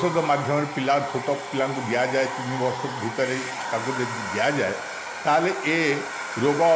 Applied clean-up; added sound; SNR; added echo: none; Domestic sounds, home sounds; 8 dB; none.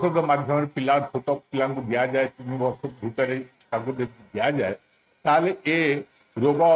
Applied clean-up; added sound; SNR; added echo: neural mask model RNNoise.